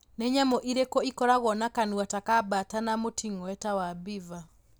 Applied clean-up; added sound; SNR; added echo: none; none; none; none.